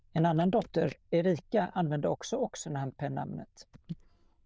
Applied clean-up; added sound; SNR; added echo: neural diffusion model UNIVERSE++.